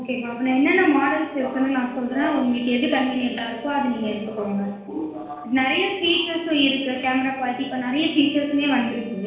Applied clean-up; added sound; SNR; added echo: neural separator model SepFormer DNS4.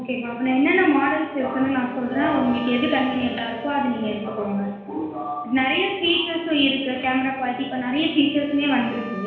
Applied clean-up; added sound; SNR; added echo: none; Wind instrument, woodwind instrument; 20 dB; reverberation time 1.1 s.